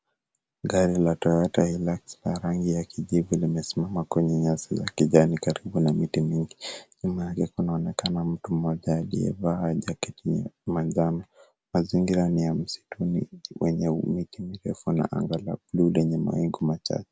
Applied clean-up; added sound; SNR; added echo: none; none; none; none.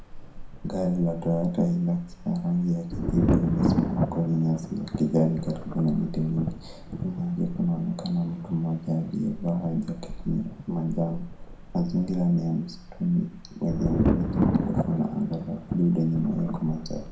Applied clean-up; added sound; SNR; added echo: none; Thunder; 4 dB; reverberation time 0.4 s.